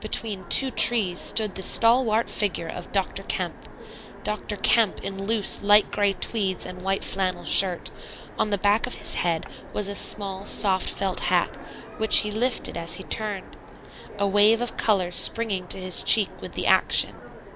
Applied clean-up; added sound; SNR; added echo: none; Train; 17 dB; none.